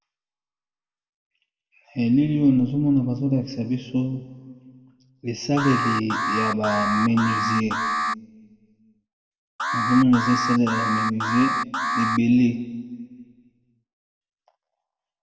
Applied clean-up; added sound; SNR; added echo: none; Alarm; 2 dB; reverberation time 1.6 s.